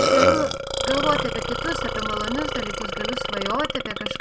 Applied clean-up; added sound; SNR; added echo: none; Burping, eructation; -4 dB; none.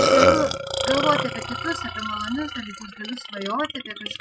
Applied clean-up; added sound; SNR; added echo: classical method Wiener filter.